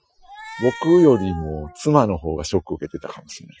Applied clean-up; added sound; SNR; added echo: classical method Wiener filter.